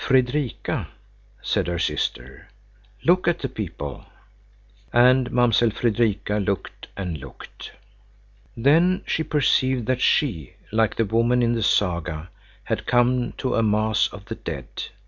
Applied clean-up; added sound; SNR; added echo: none; none; none; none.